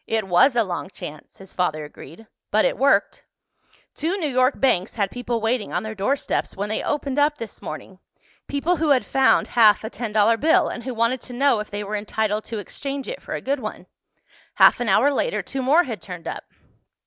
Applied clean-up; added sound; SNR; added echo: none; none; none; none.